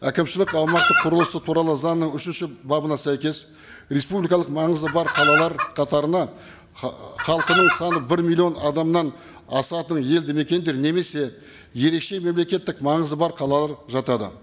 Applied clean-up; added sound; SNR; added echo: none; Chicken, rooster; 0 dB; none.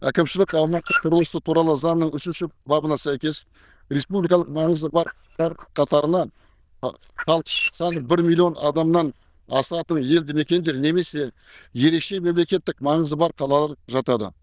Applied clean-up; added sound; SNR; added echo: neural diffusion model UNIVERSE++.